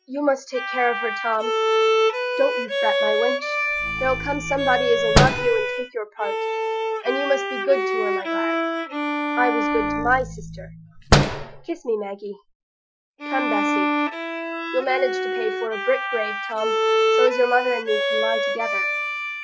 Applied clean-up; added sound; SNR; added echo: classical method Wiener filter.